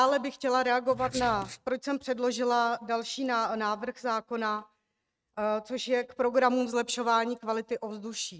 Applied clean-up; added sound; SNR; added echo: neural mask model RNNoise.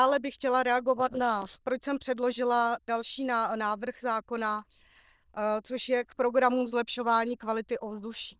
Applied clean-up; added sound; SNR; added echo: neural diffusion model UNIVERSE++.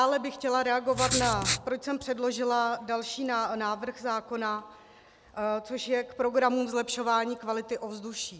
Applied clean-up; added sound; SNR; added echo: none; Writing; 1 dB; none.